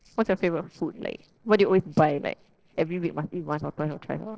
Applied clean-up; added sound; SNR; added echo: neural separator model SepFormer DNS4.